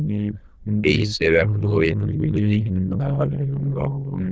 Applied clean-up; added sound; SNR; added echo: neural diffusion model UNIVERSE++.